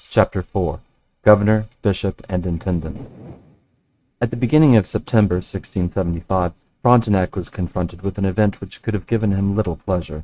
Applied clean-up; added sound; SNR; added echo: neural mask model RNNoise.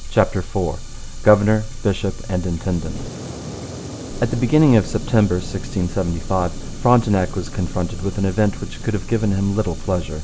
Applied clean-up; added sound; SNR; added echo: none; Fire + Fire; 14 dB; none.